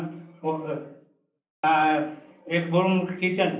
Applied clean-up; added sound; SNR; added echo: none; none; none; reverberation time 0.6 s.